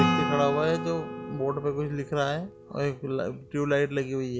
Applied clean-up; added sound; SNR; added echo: none; Acoustic guitar / Strum; 4 dB; none.